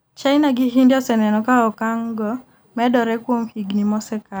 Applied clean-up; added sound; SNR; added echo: none; none; none; none.